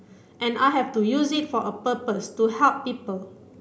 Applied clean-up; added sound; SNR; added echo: none; none; none; none.